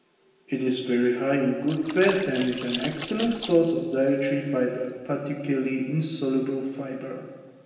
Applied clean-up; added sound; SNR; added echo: none; Splash, splatter; 12 dB; reverberation time 1.2 s.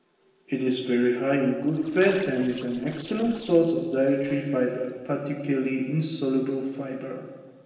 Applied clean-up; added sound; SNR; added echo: neural separator model SepFormer DNS4.